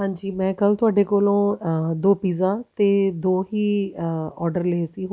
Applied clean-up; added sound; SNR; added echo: none; none; none; none.